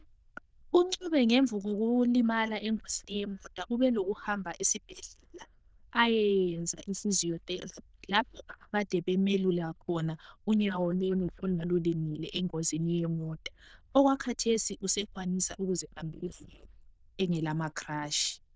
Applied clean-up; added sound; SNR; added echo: neural diffusion model UNIVERSE++.